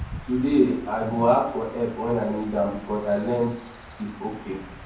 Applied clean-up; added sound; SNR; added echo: none; Stream / Chirp, tweet / Wind; 16 dB; reverberation time 0.9 s.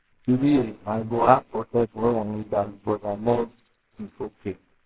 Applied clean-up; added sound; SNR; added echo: neural separator model SepFormer WHAMR!.